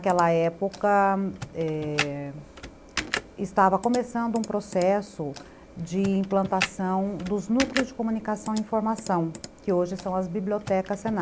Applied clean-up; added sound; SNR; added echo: none; Computer keyboard; 12 dB; none.